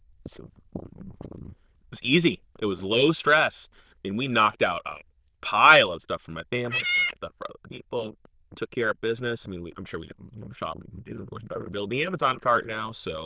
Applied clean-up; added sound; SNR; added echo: neural diffusion model UNIVERSE++.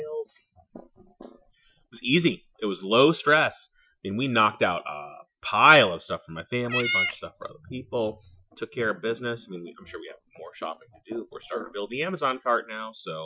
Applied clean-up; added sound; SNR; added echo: classical method Wiener filter.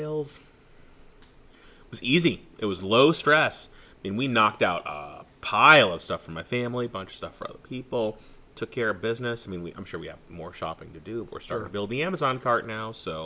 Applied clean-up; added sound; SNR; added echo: none; none; none; none.